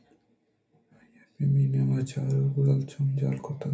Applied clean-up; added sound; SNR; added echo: none; none; none; reverberation time 0.3 s.